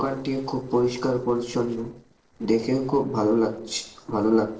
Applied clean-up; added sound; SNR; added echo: neural separator model SepFormer DNS4.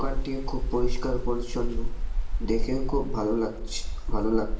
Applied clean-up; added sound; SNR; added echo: none; Rain; -4 dB; reverberation time 0.8 s.